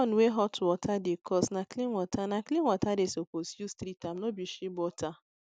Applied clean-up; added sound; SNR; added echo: none; none; none; none.